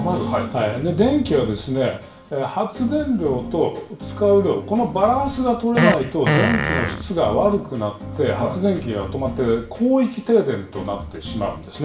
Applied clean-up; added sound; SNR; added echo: none; Fart; 1 dB; reverberation time 0.5 s.